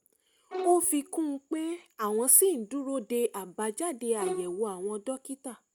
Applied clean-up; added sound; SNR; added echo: none; Bowed string instrument; 9 dB; none.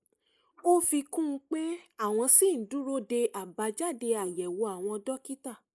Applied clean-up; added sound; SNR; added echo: neural mask model Resemble Enhance denoiser.